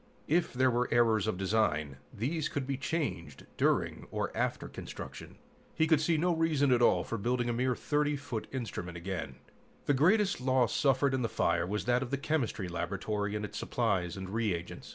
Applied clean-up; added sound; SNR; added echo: none; none; none; none.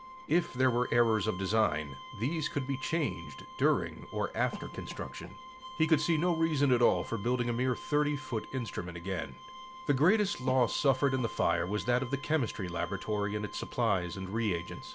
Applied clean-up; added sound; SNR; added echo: none; Bowed string instrument + Cough; 15 dB; none.